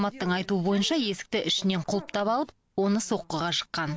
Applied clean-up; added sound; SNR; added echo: none; none; none; none.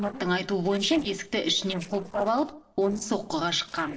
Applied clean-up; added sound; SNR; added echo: neural separator model SepFormer DNS4.